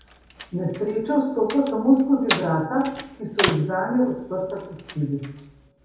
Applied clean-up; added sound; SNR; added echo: none; Slam; 10 dB; reverberation time 0.9 s.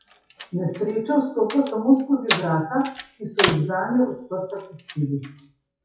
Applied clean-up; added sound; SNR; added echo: classical method WPE with log-MMSE.